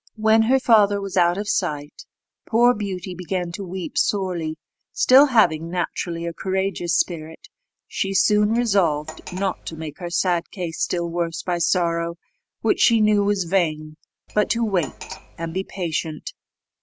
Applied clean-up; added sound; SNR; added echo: none; Cutlery, silverware; 17 dB; none.